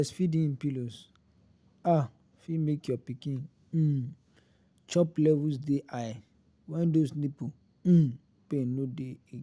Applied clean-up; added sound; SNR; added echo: none; none; none; none.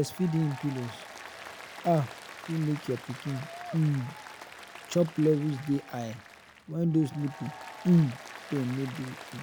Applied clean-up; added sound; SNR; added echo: none; Applause; 15 dB; none.